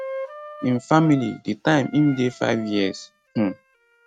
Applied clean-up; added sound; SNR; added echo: neural mask model RNNoise.